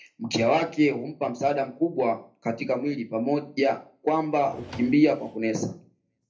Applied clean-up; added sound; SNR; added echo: none; Drawer open or close; 19 dB; reverberation time 0.3 s.